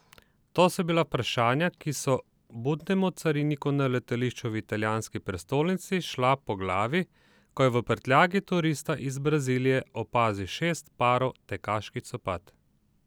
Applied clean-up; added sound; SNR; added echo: none; none; none; none.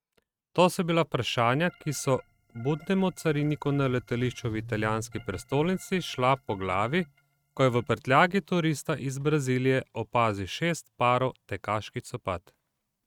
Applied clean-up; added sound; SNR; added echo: neural mask model RNNoise.